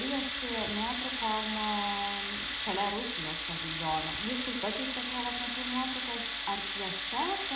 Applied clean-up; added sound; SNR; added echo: none; Tools; -3 dB; reverberation time 0.7 s.